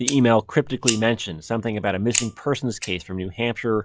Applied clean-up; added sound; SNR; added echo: classical method log-MMSE.